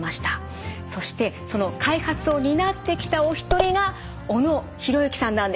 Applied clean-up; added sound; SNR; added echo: none; Scissors; 7 dB; none.